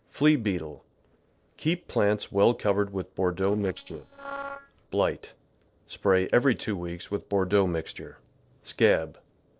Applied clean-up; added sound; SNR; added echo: neural separator model SepFormer DNS4.